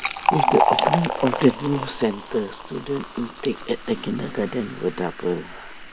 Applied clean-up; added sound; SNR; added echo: none; Fill (with liquid); 2 dB; none.